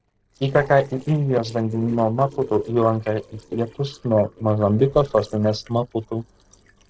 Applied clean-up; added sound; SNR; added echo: neural separator model SepFormer DNS4.